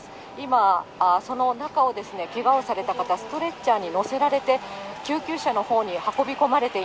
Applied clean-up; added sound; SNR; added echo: none; none; none; none.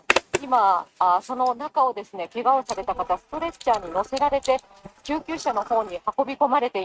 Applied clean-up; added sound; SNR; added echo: neural mask model RNNoise.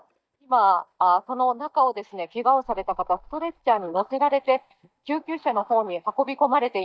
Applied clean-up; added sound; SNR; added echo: neural mask model DeepFilterNet 3.